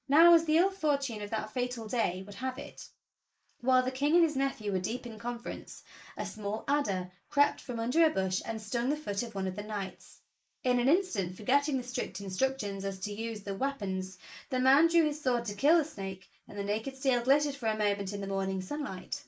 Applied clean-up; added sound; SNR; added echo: neural mask model Resemble Enhance denoiser.